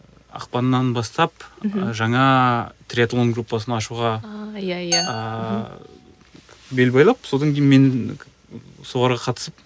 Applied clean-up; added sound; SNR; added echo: none; Glass; 11 dB; none.